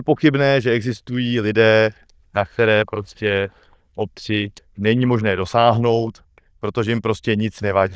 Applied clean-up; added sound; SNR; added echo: neural diffusion model UNIVERSE++.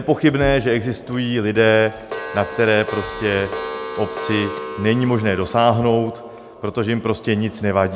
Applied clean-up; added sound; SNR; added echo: none; Clock; 13 dB; none.